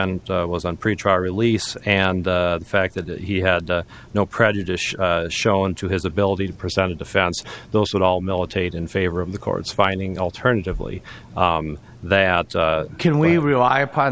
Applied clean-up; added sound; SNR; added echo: none; none; none; none.